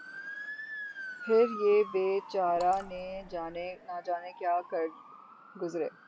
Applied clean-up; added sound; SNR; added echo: none; Raindrop / Drip + Motor vehicle (road) / Siren; 13 dB; none.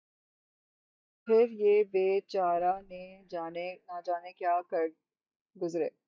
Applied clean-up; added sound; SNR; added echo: neural mask model DeepFilterNet 3.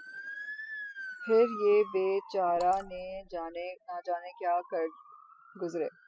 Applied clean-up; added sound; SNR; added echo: classical method spectral subtraction.